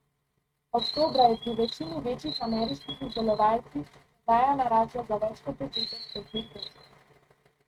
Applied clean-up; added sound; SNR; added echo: neural mask model RNNoise.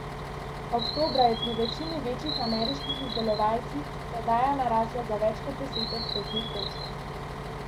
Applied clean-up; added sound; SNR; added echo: none; Chirp, tweet + Bus; 4 dB; none.